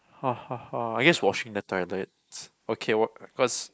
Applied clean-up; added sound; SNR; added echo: neural mask model Resemble Enhance denoiser.